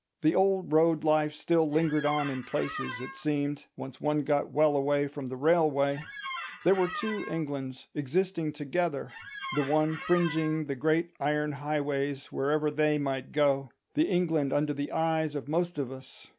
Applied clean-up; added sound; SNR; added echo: none; Squeak; 11 dB; none.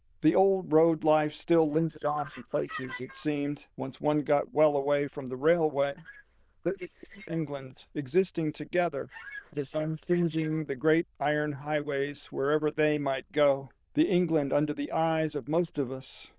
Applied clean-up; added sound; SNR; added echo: neural diffusion model UNIVERSE++.